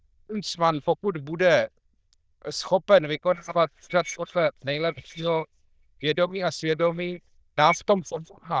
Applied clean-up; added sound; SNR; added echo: neural diffusion model UNIVERSE++.